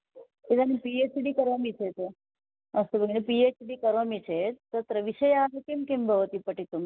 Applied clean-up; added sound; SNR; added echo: none; none; none; none.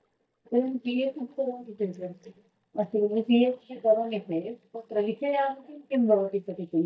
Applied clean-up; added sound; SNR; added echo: neural mask model DeepFilterNet 3.